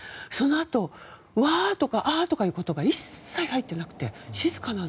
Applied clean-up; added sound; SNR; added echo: none; none; none; none.